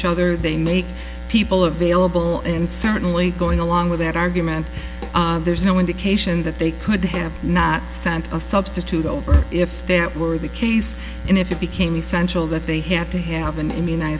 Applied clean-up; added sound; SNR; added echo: none; Drum / Drum kit; 19 dB; none.